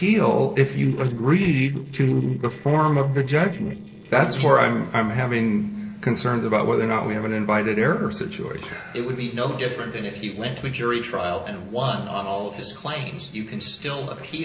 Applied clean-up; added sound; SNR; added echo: neural separator model SepFormer DNS4.